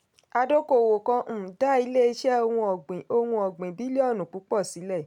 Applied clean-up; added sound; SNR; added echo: none; none; none; none.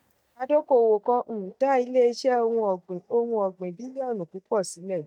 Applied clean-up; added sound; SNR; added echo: neural mask model DeepFilterNet 3.